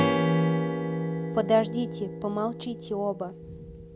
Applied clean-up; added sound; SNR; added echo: none; Strum; -2 dB; none.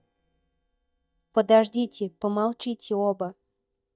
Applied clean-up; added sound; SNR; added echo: neural mask model DeepFilterNet 3.